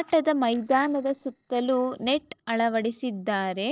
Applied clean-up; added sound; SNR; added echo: neural separator model SepFormer DNS4.